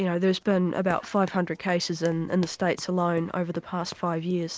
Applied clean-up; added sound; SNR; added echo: neural mask model Resemble Enhance denoiser.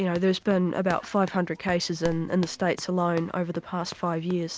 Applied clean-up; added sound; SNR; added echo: none; Run; 18 dB; none.